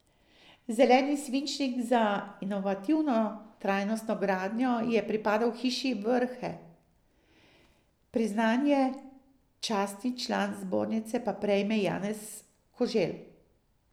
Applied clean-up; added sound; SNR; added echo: none; none; none; none.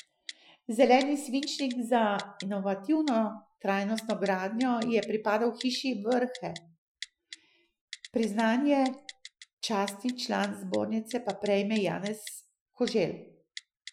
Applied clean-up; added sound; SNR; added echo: classical method Wiener filter.